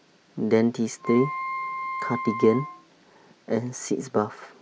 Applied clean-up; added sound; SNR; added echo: none; Wind instrument, woodwind instrument; 7 dB; none.